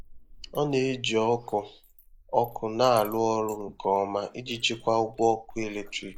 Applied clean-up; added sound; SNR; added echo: neural mask model Resemble Enhance denoiser.